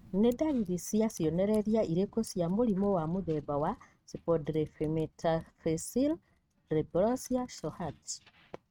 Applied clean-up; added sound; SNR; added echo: neural mask model RNNoise.